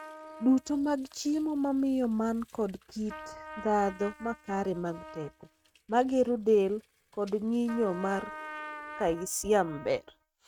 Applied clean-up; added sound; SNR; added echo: neural mask model RNNoise.